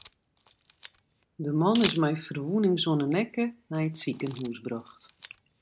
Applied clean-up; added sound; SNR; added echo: none; Camera; 16 dB; none.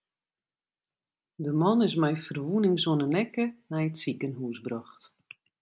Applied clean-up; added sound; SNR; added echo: none; none; none; none.